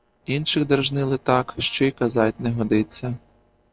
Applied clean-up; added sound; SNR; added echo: neural separator model SepFormer DNS4.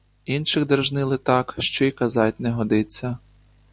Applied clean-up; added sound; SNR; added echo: none; none; none; none.